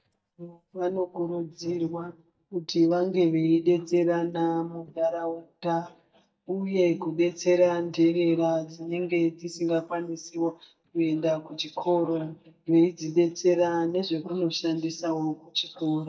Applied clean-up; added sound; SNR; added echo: neural mask model DeepFilterNet 3.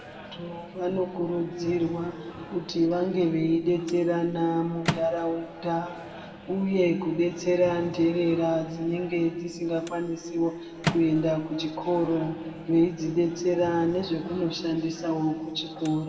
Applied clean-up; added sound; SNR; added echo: none; Microwave oven; 14 dB; reverberation time 1.9 s.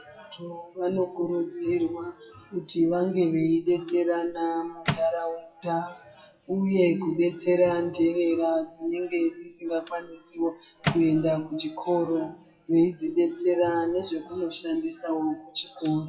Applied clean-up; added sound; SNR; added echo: classical method WPE with log-MMSE.